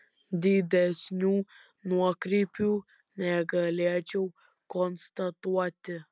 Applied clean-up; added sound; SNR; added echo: none; none; none; none.